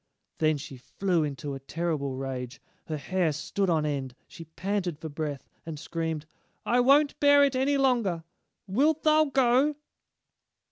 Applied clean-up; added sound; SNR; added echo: none; none; none; none.